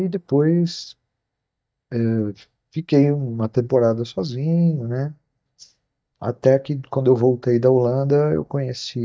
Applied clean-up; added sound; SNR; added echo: neural mask model DeepFilterNet 3.